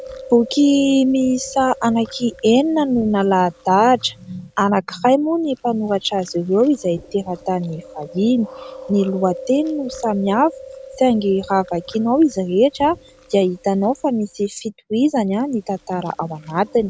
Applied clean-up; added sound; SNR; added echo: none; Chewing, mastication; 20 dB; none.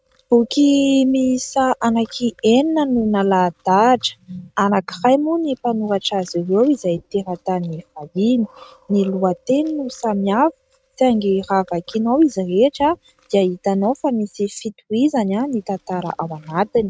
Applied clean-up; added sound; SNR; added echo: neural mask model RNNoise.